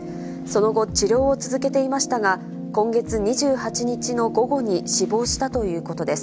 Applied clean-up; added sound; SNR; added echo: none; none; none; none.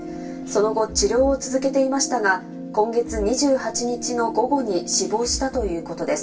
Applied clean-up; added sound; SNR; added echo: none; none; none; reverberation time 0.2 s.